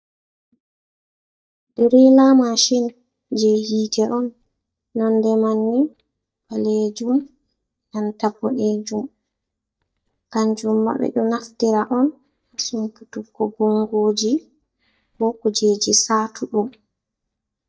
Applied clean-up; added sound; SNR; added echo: neural mask model DeepFilterNet 3.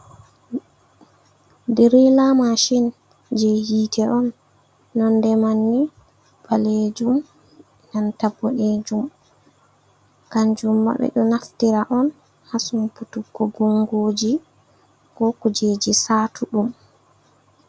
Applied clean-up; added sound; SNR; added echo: none; none; none; none.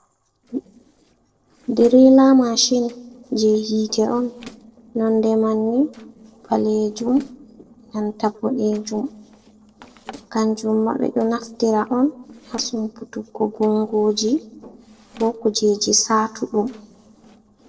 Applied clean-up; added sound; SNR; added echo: neural separator model SepFormer DNS4.